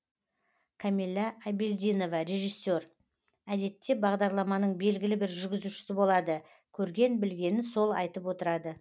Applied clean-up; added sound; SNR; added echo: none; none; none; none.